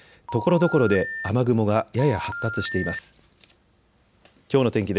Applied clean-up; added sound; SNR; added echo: none; Telephone; 10 dB; none.